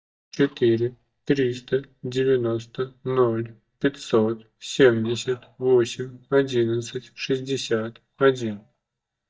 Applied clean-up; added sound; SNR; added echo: neural mask model DeepFilterNet 3.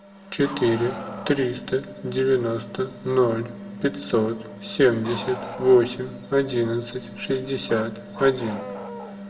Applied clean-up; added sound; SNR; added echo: none; Bark; 16 dB; reverberation time 0.9 s.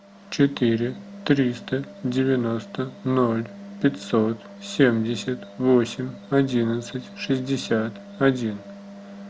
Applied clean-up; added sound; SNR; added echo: none; none; none; none.